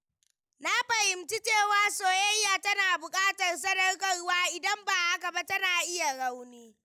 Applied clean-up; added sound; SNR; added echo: none; none; none; none.